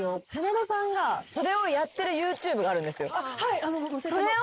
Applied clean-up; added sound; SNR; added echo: neural mask model Resemble Enhance denoiser.